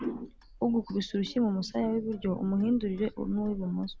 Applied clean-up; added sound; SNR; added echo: none; Clock; 20 dB; none.